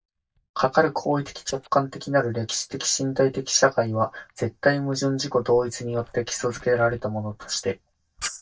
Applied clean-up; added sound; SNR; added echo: neural mask model DeepFilterNet 3.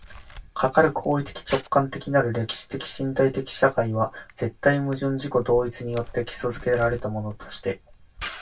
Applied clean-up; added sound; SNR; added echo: none; Camera; 15 dB; reverberation time 0.1 s.